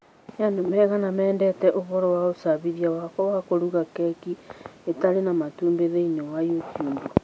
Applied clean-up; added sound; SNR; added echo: none; none; none; none.